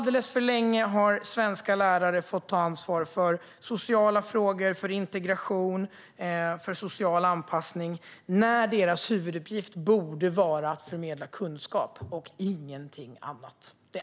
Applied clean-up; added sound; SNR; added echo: none; none; none; none.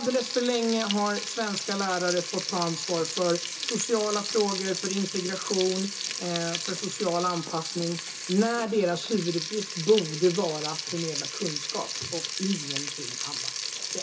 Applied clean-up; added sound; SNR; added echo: none; Frying (food); 5 dB; reverberation time 0.2 s.